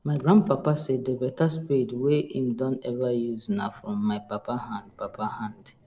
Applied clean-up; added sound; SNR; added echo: neural separator model SepFormer DNS4.